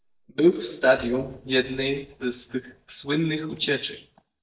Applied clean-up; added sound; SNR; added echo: neural mask model DeepFilterNet 3.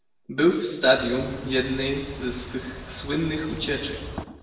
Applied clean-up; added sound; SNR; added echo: none; Boat, Water vehicle; 12 dB; reverberation time 1.1 s.